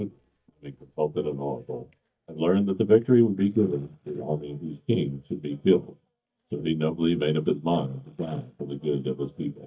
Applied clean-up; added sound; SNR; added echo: neural mask model DeepFilterNet 3.